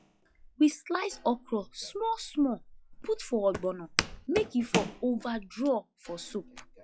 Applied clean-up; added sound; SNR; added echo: classical method log-MMSE.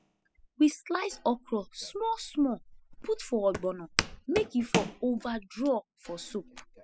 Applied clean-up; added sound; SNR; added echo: classical method spectral subtraction.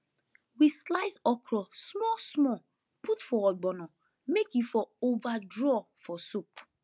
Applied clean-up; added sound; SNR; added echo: none; none; none; none.